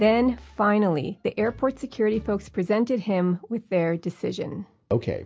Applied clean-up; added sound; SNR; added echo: none; none; none; none.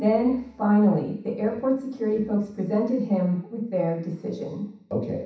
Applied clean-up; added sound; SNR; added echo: none; none; none; reverberation time 0.7 s.